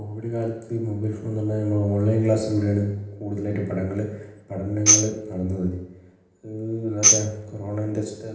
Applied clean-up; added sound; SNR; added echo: none; Tambourine; -2 dB; reverberation time 0.9 s.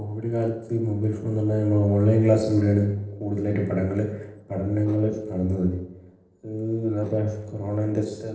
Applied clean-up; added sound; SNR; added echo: neural separator model SepFormer DNS4.